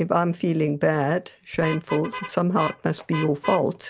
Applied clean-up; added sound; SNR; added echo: none; Vehicle horn, car horn, honking; 14 dB; none.